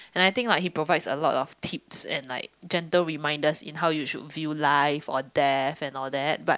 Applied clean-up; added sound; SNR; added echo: none; none; none; none.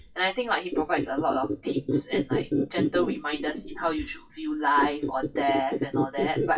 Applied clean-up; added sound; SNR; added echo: classical method WPE with log-MMSE.